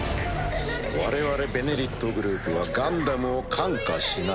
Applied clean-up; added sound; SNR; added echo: none; none; none; none.